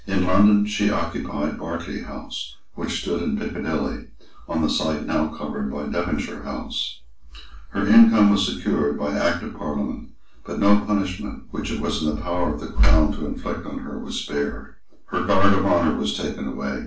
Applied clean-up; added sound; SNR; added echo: none; none; none; reverberation time 0.3 s.